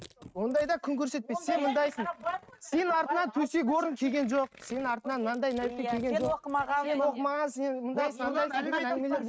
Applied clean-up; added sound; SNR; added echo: neural mask model RNNoise.